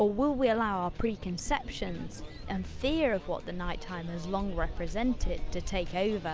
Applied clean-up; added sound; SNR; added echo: none; none; none; none.